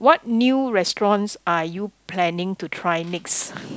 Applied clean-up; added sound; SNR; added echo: none; none; none; none.